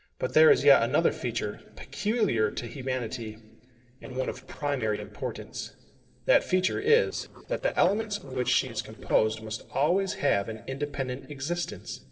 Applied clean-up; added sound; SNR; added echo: neural separator model SepFormer DNS4.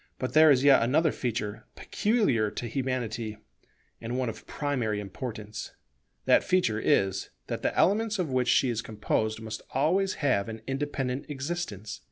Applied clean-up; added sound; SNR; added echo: none; none; none; none.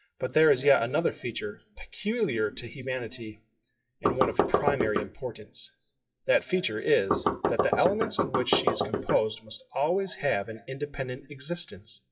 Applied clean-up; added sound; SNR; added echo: classical method WPE with log-MMSE.